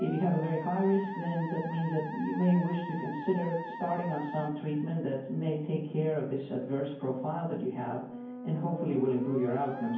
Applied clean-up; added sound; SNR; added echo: none; Musical instrument; 13 dB; reverberation time 0.9 s.